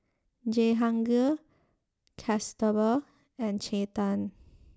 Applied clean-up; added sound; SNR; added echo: none; none; none; none.